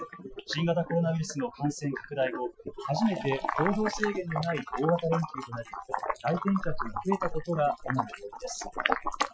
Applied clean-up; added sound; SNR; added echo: classical method Wiener filter.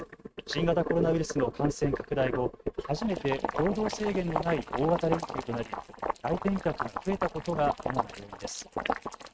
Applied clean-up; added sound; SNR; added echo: neural mask model RNNoise.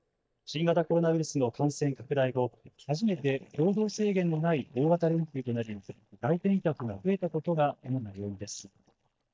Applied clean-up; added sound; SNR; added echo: neural mask model DeepFilterNet 3.